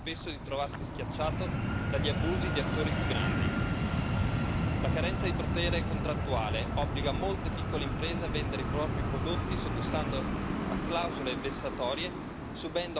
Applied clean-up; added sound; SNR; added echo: none; Fixed-wing aircraft, airplane; -5 dB; none.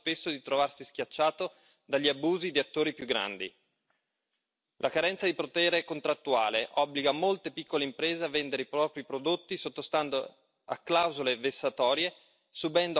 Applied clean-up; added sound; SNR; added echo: none; none; none; none.